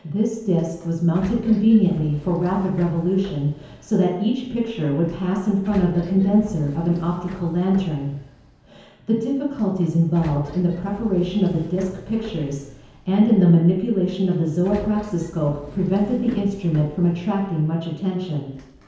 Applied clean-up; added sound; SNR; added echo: none; Sliding door; 20 dB; reverberation time 1.0 s.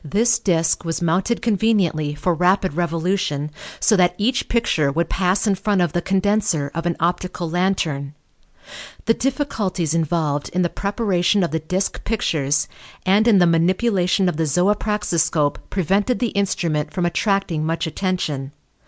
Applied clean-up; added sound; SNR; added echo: none; none; none; none.